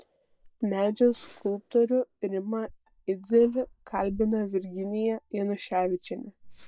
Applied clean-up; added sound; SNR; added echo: neural mask model DeepFilterNet 3.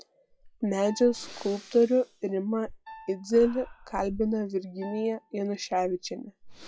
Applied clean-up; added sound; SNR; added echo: classical method log-MMSE.